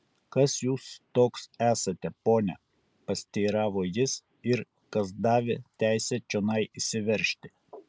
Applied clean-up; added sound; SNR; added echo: none; none; none; none.